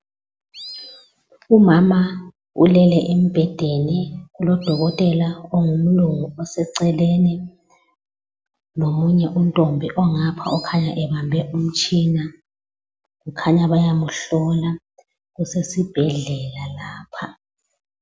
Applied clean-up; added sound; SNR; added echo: none; Animal; 19 dB; none.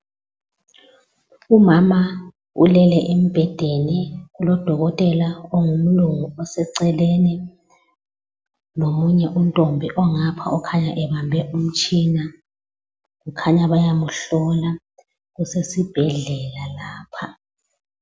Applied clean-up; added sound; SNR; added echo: none; none; none; none.